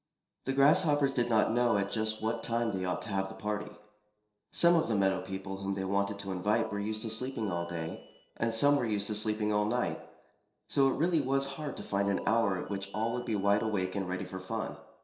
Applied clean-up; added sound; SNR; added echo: neural separator model SepFormer DNS4.